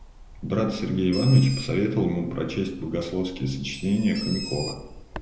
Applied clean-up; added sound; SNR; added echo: none; Bird; 15 dB; reverberation time 0.8 s.